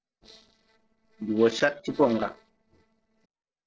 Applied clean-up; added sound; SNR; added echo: neural separator model SepFormer DNS4.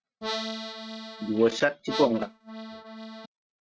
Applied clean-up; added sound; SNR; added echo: neural mask model RNNoise.